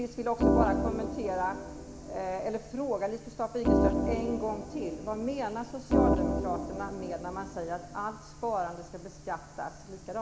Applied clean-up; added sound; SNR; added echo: none; Organ; -4 dB; reverberation time 1.3 s.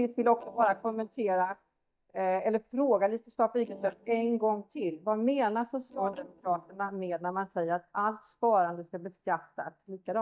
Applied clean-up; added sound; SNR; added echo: neural mask model DeepFilterNet 3.